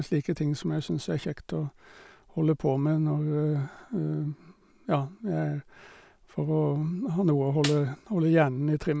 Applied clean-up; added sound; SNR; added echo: none; Snare drum; 11 dB; none.